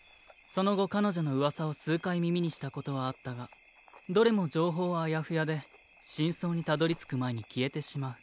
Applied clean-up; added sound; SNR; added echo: none; none; none; none.